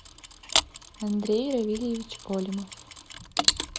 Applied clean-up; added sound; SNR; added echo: none; Mechanisms; 1 dB; none.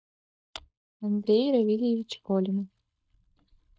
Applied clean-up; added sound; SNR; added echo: neural mask model DeepFilterNet 3.